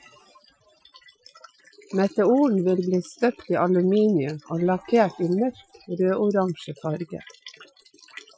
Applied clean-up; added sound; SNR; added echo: classical method Wiener filter.